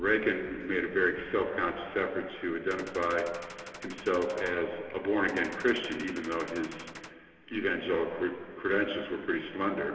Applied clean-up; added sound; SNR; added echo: none; Gunshot, gunfire; 16 dB; reverberation time 2.5 s.